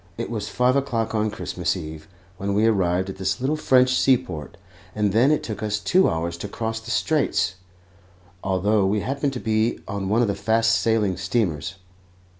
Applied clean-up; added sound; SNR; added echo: none; none; none; none.